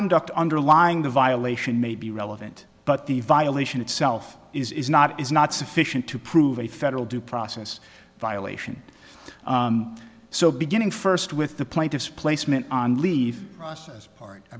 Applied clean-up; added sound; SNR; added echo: none; none; none; none.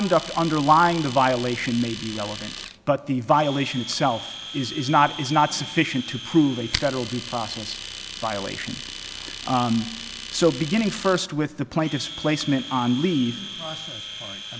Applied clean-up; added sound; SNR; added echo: none; Domestic sounds, home sounds; 12 dB; none.